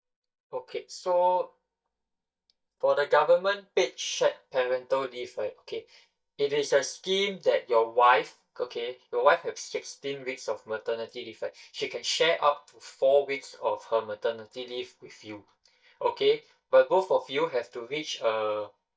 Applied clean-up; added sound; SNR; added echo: neural mask model DeepFilterNet 3.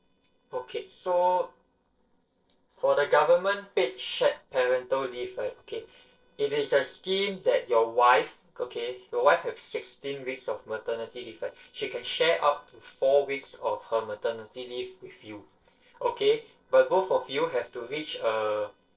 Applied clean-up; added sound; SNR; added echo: neural separator model SepFormer DNS4.